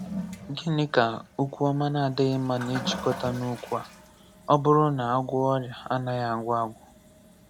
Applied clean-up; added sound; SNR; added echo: none; Toilet flush; 14 dB; none.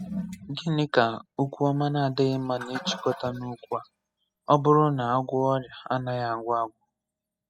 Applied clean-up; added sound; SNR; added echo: classical method spectral subtraction.